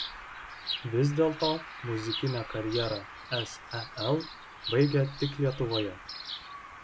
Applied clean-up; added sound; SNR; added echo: none; Bird vocalization, bird call, bird song; 9 dB; none.